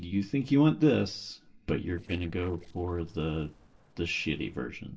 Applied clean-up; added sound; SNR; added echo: neural separator model SepFormer DNS4.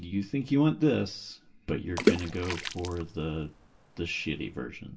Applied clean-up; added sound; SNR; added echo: none; Water / Splash, splatter; 2 dB; reverberation time 0.2 s.